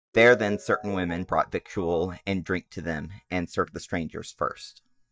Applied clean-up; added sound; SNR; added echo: neural mask model DeepFilterNet 3.